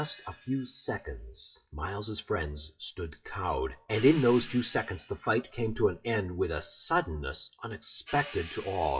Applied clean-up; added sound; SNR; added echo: classical method WPE with log-MMSE.